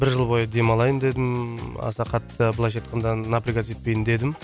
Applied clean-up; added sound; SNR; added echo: none; none; none; none.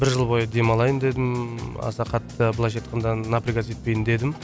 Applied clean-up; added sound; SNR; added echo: none; Engine / Mechanisms; 19 dB; none.